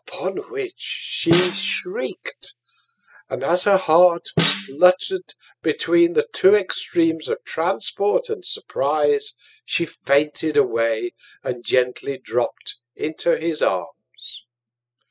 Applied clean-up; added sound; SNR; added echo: classical method spectral subtraction.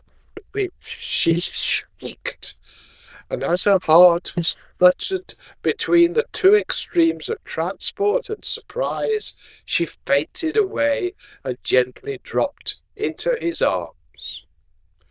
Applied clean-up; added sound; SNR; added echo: neural diffusion model UNIVERSE++.